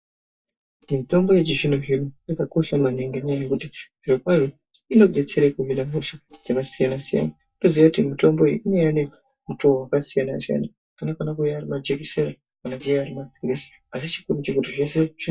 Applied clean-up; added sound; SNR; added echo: neural mask model DeepFilterNet 3.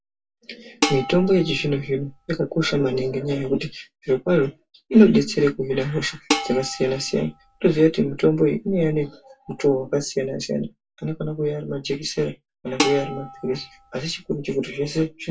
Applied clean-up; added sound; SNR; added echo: none; Dishes, pots, and pans; 8 dB; reverberation time 0.1 s.